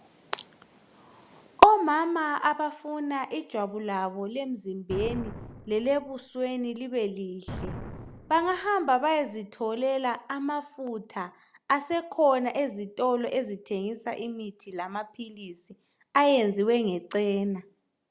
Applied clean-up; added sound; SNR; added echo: none; Explosion; 13 dB; none.